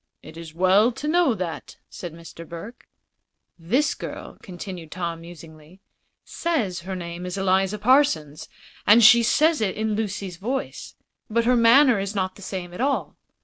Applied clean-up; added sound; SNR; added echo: none; none; none; none.